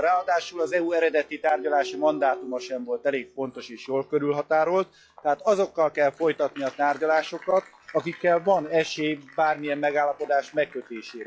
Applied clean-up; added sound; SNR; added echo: classical method log-MMSE.